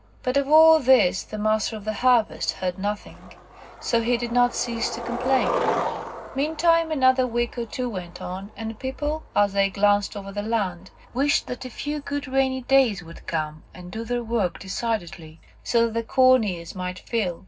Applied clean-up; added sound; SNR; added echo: none; Skateboard; 13 dB; reverberation time 0.4 s.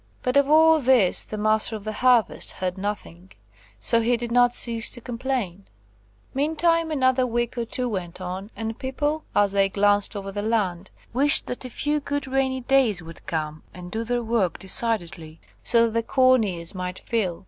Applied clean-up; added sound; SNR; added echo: none; none; none; none.